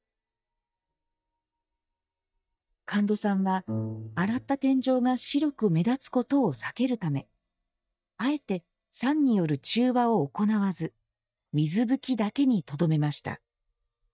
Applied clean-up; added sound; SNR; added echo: neural mask model DeepFilterNet 3.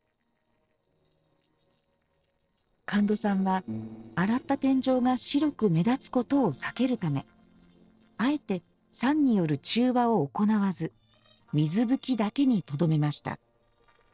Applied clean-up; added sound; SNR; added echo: neural separator model SepFormer DNS4.